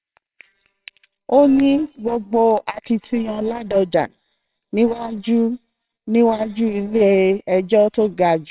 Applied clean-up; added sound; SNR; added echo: neural separator model SepFormer WHAMR!.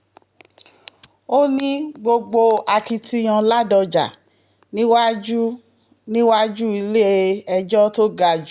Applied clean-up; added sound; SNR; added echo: none; none; none; none.